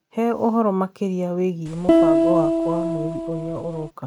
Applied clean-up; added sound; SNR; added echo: neural mask model RNNoise.